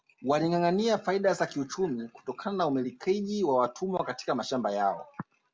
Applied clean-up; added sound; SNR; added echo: none; none; none; none.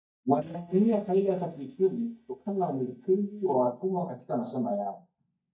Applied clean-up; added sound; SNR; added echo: neural mask model DeepFilterNet 3.